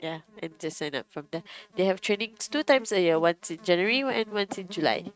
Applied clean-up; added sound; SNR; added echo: neural mask model RNNoise.